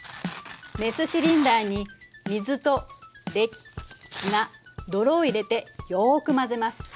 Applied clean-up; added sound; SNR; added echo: none; Tearing; 17 dB; none.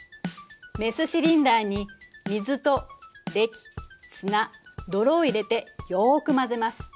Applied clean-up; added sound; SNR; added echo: none; none; none; none.